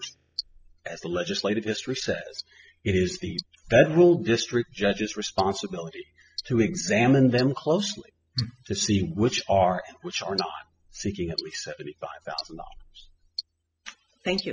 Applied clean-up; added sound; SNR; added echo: classical method spectral subtraction.